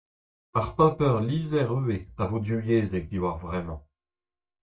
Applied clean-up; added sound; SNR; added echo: neural mask model DeepFilterNet 3.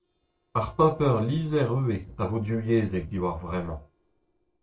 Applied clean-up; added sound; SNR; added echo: neural separator model SepFormer DNS4.